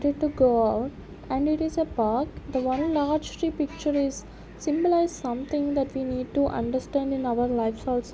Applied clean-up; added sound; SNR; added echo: none; none; none; none.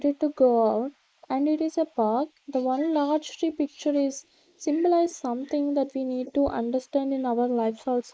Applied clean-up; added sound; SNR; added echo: neural mask model Resemble Enhance denoiser.